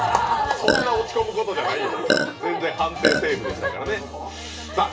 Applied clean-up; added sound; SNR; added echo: none; Burping, eructation; -2 dB; reverberation time 0.2 s.